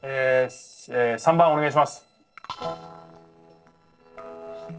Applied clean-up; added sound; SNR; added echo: neural separator model SepFormer DNS4.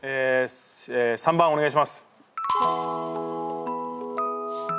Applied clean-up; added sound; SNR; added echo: none; none; none; none.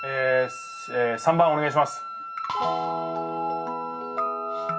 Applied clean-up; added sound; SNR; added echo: none; Wind instrument, woodwind instrument; 11 dB; reverberation time 0.2 s.